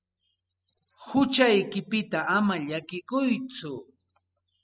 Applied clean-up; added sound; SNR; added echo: classical method spectral subtraction.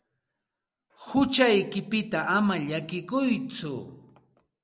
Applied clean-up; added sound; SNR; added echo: none; none; none; none.